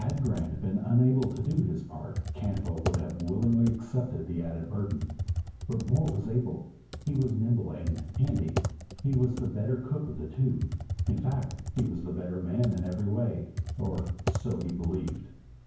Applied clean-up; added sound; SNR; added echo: none; Computer keyboard; 7 dB; reverberation time 0.9 s.